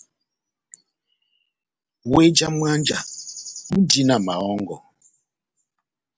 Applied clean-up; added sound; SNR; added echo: none; none; none; none.